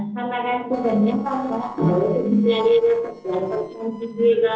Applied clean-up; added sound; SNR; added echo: neural separator model SepFormer DNS4.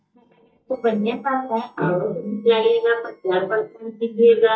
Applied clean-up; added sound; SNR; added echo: neural mask model DeepFilterNet 3.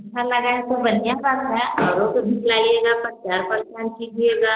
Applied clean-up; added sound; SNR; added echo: none; none; none; none.